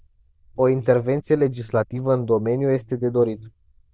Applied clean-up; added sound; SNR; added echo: neural diffusion model UNIVERSE++.